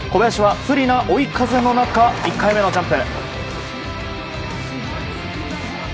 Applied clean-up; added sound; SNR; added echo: none; none; none; none.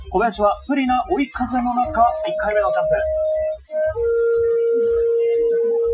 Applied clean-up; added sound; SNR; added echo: classical method Wiener filter.